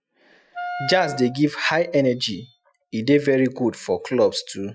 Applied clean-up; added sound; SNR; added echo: classical method Wiener filter.